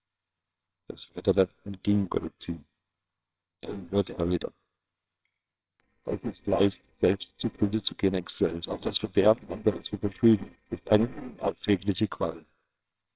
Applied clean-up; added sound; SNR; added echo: neural separator model SepFormer WHAMR!.